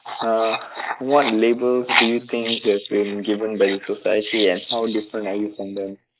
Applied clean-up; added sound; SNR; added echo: neural mask model Resemble Enhance denoiser.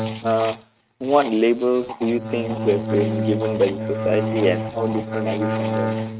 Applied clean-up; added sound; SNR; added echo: neural mask model RNNoise.